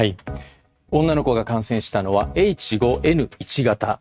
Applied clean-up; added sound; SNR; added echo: neural mask model RNNoise.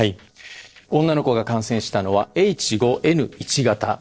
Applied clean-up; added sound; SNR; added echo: neural separator model SepFormer DNS4.